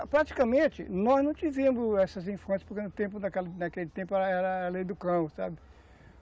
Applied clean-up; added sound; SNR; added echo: none; none; none; none.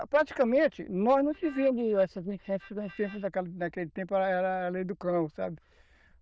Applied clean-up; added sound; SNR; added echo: neural diffusion model UNIVERSE++.